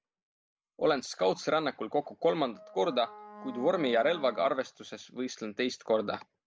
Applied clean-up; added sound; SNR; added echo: none; Wind instrument, woodwind instrument; 18 dB; none.